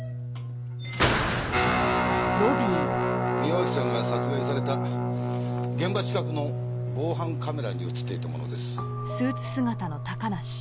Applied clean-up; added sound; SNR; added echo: none; Guitar; -3 dB; none.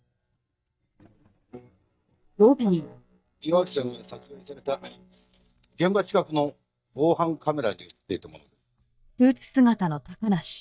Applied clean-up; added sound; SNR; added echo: neural mask model DeepFilterNet 3.